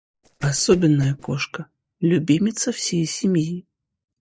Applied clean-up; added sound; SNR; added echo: neural separator model SepFormer DNS4.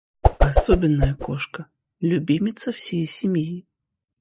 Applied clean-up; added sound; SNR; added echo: none; Whoosh, swoosh, swish; -4 dB; none.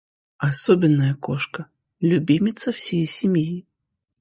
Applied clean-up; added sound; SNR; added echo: none; none; none; none.